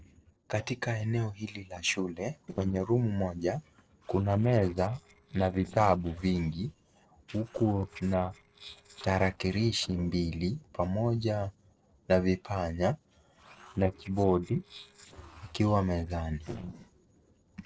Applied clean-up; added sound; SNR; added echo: neural separator model SepFormer DNS4.